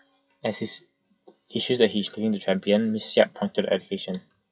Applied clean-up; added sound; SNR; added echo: classical method WPE with log-MMSE.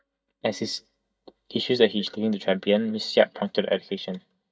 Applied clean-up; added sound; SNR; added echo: neural mask model DeepFilterNet 3.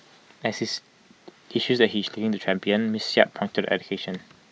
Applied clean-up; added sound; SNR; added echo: none; none; none; none.